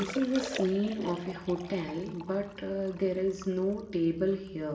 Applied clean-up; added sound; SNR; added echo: none; Liquid; 13 dB; reverberation time 0.7 s.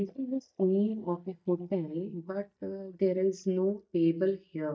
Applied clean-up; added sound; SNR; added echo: neural mask model DeepFilterNet 3.